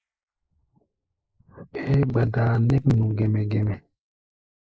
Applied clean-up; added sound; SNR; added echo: neural mask model Resemble Enhance denoiser.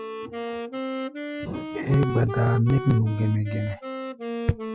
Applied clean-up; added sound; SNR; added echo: classical method Wiener filter.